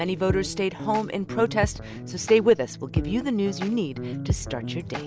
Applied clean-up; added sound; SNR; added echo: none; none; none; none.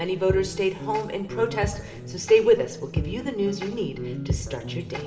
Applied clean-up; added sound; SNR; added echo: none; none; none; reverberation time 2.1 s.